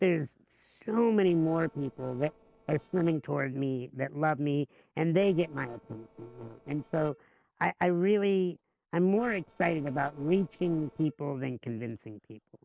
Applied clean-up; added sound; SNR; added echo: neural separator model SepFormer DNS4.